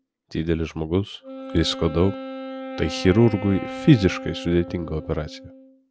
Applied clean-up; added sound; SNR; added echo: none; Wind instrument, woodwind instrument; 12 dB; none.